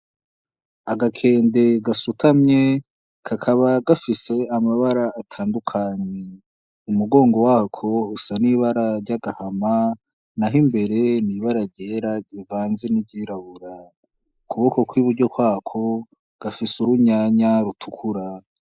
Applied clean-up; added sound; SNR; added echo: neural mask model Resemble Enhance denoiser.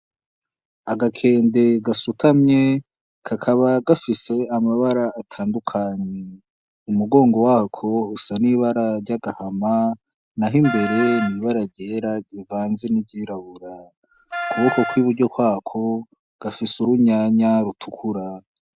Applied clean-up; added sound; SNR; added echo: none; Wind instrument, woodwind instrument; 8 dB; none.